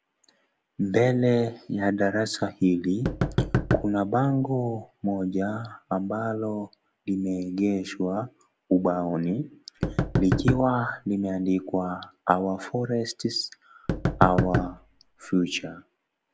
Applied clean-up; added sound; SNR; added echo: none; Knock; 2 dB; none.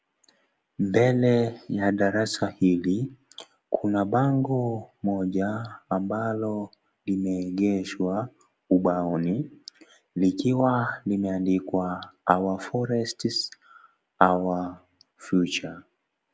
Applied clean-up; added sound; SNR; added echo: none; none; none; none.